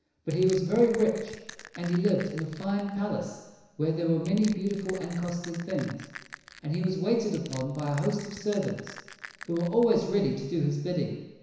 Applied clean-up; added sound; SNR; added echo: none; Crushing; 18 dB; reverberation time 1.0 s.